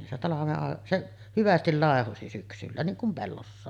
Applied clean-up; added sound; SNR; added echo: none; none; none; none.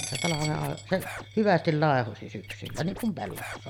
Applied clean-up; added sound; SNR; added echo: none; Coin (dropping) + Scratching (performance technique); 11 dB; none.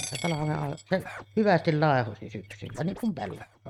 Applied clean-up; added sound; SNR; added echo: neural mask model RNNoise.